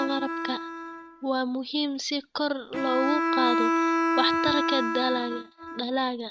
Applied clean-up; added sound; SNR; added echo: neural mask model RNNoise.